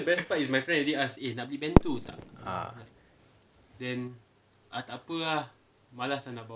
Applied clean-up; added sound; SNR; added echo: none; Fireworks; 1 dB; none.